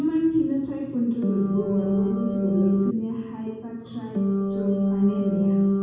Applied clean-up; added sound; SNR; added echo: none; Organ; -4 dB; reverberation time 1.2 s.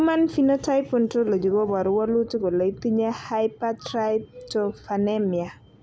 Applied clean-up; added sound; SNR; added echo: none; none; none; none.